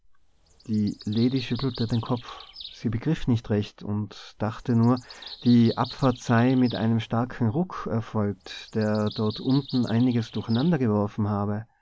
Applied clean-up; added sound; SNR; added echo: none; Bird vocalization, bird call, bird song; 20 dB; none.